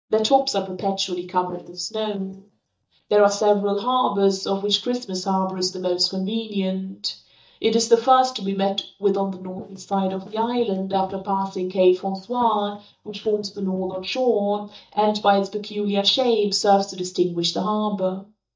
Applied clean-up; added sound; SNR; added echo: neural mask model DeepFilterNet 3.